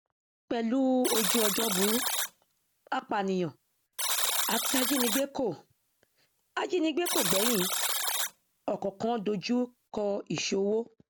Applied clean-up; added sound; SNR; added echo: none; Alarm; 1 dB; none.